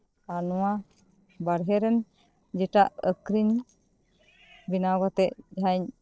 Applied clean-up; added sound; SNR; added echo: neural separator model SepFormer DNS4.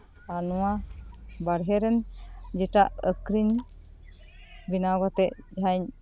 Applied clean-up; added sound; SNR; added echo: none; Rattle / Engine starting / Car; 15 dB; none.